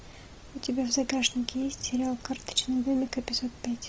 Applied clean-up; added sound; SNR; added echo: none; none; none; none.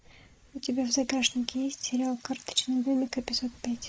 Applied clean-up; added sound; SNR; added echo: neural mask model Resemble Enhance denoiser.